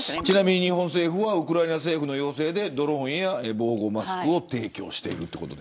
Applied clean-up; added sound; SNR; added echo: none; none; none; none.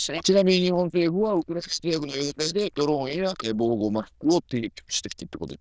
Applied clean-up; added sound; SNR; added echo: neural diffusion model UNIVERSE++.